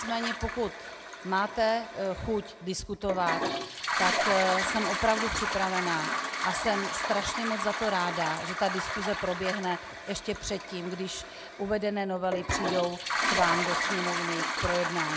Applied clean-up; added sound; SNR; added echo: none; Toilet flush; 1 dB; none.